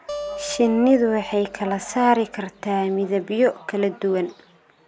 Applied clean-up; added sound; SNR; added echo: none; Acoustic guitar; 15 dB; none.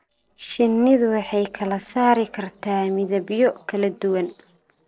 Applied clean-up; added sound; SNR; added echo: neural separator model SepFormer DNS4.